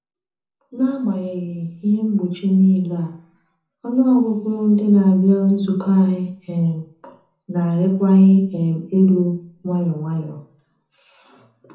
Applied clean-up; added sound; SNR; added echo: none; none; none; reverberation time 0.5 s.